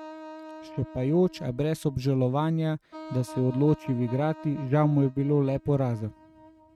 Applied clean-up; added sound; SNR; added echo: neural mask model RNNoise.